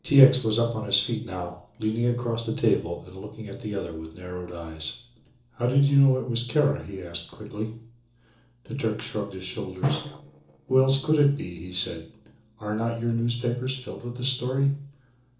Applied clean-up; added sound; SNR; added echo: neural separator model SepFormer DNS4.